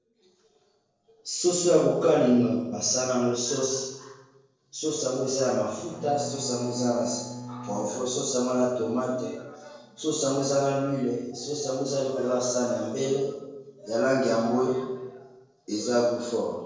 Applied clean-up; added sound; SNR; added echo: neural separator model SepFormer DNS4.